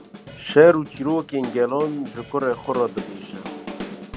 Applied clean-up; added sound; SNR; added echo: none; Drum kit; 15 dB; none.